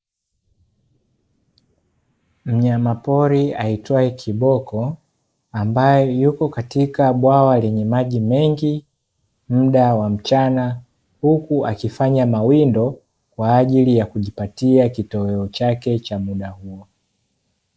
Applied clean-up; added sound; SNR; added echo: neural mask model Resemble Enhance denoiser.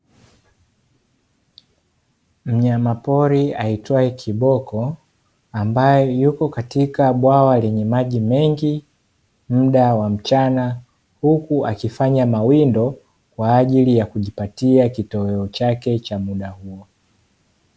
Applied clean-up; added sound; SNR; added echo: none; none; none; none.